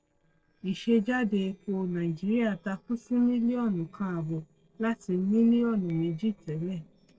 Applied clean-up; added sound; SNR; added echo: neural separator model SepFormer DNS4.